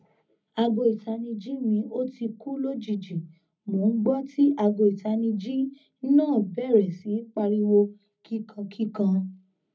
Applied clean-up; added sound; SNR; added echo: none; none; none; reverberation time 0.4 s.